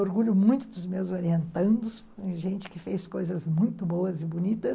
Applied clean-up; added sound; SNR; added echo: none; none; none; none.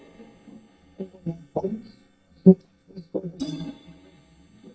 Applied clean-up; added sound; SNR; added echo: neural mask model DeepFilterNet 3.